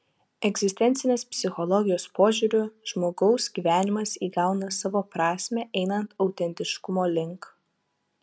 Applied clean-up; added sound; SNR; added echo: none; none; none; none.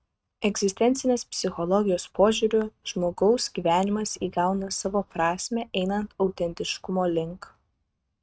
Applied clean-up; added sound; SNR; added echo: neural mask model RNNoise.